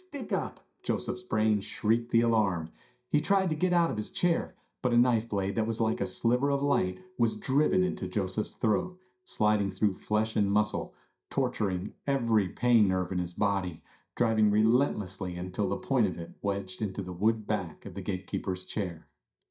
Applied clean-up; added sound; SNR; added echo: neural mask model DeepFilterNet 3.